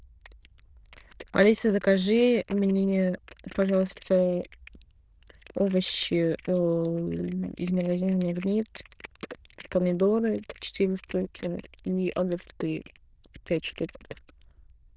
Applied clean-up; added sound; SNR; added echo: neural diffusion model UNIVERSE++.